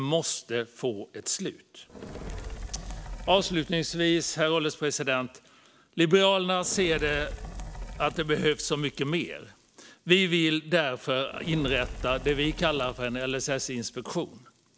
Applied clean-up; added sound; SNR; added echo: none; Fire; 14 dB; none.